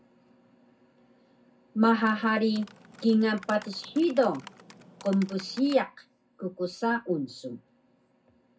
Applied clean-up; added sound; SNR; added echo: none; Typing; 20 dB; reverberation time 0.3 s.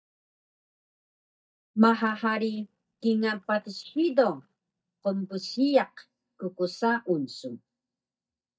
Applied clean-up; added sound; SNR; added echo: neural mask model DeepFilterNet 3.